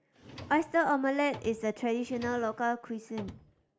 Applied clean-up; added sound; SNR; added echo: none; Drawer open or close; 18 dB; none.